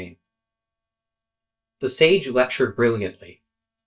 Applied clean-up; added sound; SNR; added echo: neural mask model DeepFilterNet 3.